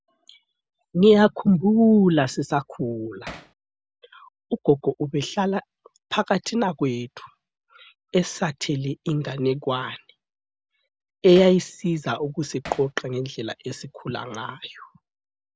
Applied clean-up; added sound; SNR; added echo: none; Hammer; 16 dB; none.